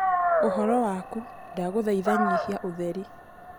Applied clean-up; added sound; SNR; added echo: none; Dog; 0 dB; none.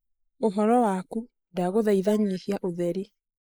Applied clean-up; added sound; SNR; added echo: neural mask model Resemble Enhance denoiser.